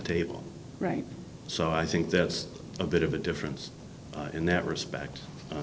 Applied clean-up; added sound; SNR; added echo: none; none; none; none.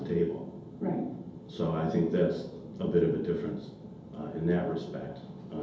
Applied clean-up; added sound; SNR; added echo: none; none; none; reverberation time 0.8 s.